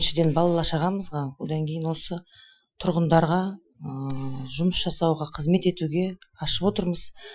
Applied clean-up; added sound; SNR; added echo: classical method Wiener filter.